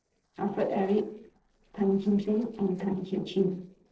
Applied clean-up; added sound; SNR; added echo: neural separator model SepFormer DNS4.